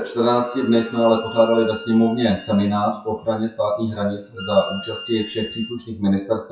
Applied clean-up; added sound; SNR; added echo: classical method WPE with log-MMSE.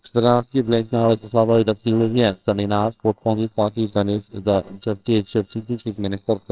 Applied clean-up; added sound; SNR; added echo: neural separator model SepFormer WHAMR!.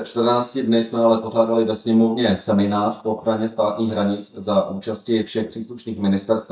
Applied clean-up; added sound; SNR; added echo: neural mask model DeepFilterNet 3.